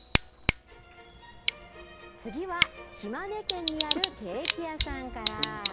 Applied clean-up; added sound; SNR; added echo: none; Tick / Bicycle; -4 dB; none.